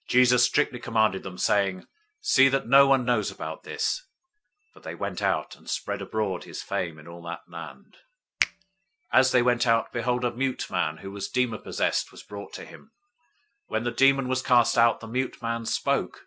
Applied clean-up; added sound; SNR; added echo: none; Finger snapping; 10 dB; none.